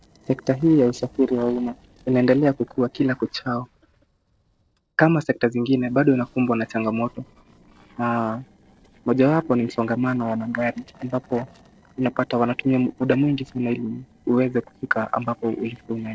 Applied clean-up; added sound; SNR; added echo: neural separator model SepFormer DNS4.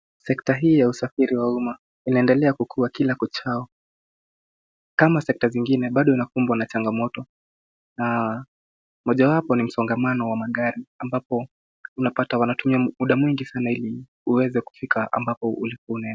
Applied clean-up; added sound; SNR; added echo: none; none; none; none.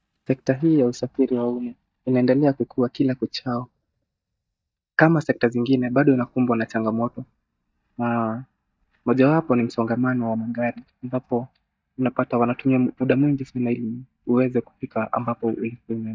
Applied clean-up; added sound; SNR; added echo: neural mask model DeepFilterNet 3.